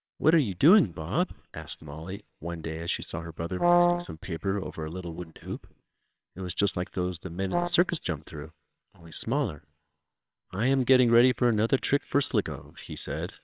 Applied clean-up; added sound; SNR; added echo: neural separator model SepFormer WHAMR!.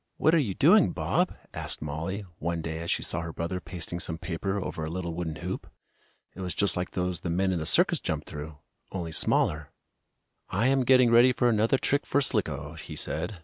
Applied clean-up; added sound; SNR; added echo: none; none; none; none.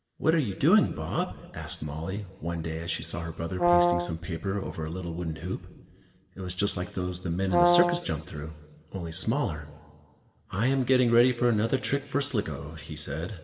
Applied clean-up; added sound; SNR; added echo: none; Brass instrument; -2 dB; reverberation time 1.5 s.